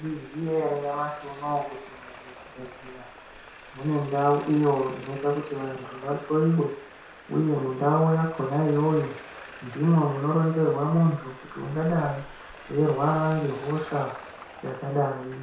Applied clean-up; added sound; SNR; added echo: none; Traffic noise, roadway noise; 19 dB; reverberation time 0.5 s.